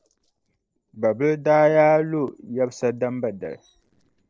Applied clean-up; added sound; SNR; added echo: neural separator model SepFormer DNS4.